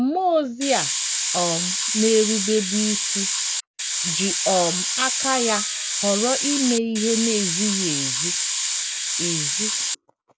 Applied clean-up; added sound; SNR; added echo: none; Hiss; -1 dB; none.